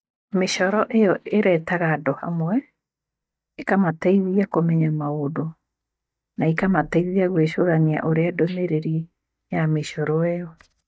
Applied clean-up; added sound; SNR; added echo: neural mask model DeepFilterNet 3.